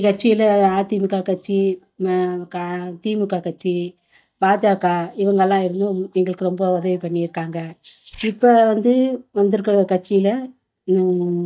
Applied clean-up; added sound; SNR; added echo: neural mask model DeepFilterNet 3.